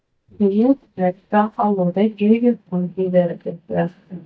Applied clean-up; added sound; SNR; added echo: neural mask model DeepFilterNet 3.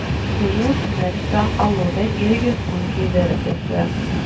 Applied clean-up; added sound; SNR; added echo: none; Train; -1 dB; reverberation time 0.2 s.